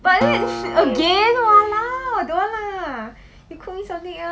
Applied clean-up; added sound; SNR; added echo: none; Acoustic guitar; 10 dB; none.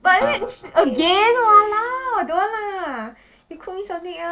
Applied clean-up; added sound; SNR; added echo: neural separator model SepFormer DNS4.